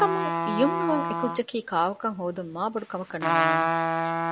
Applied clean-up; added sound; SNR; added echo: none; Trumpet; -1 dB; none.